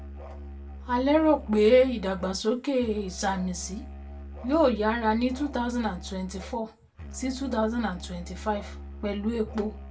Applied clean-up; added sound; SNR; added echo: none; Musical instrument; 13 dB; reverberation time 0.2 s.